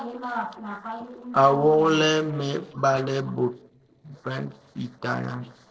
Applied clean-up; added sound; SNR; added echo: neural separator model SepFormer DNS4.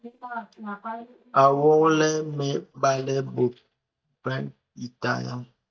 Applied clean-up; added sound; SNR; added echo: neural mask model DeepFilterNet 3.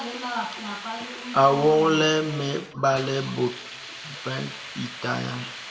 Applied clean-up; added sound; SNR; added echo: none; Hiss; 13 dB; reverberation time 1.1 s.